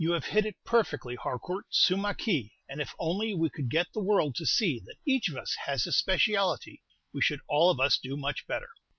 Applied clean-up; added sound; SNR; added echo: none; none; none; none.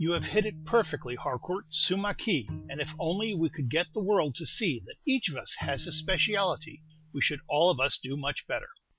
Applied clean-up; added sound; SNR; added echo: none; Bowed string instrument; 15 dB; none.